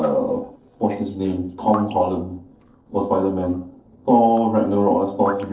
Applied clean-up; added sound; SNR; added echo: neural separator model SepFormer DNS4.